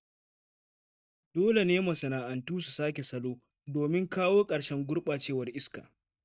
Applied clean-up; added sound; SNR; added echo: neural mask model DeepFilterNet 3.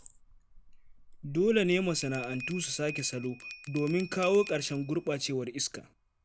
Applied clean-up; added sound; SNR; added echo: none; Bell; 15 dB; none.